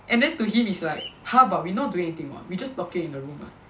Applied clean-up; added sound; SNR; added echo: none; Bird; 19 dB; none.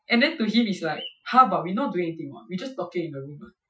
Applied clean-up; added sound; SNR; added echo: classical method Wiener filter.